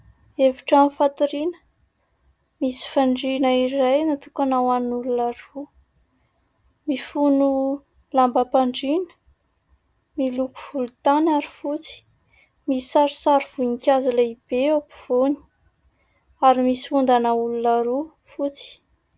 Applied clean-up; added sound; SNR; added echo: none; none; none; none.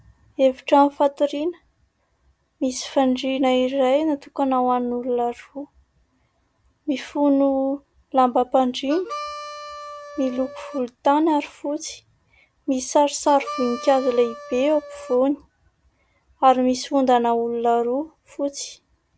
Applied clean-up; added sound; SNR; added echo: none; Harmonica; 14 dB; none.